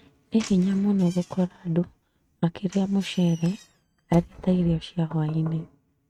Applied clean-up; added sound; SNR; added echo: neural mask model RNNoise.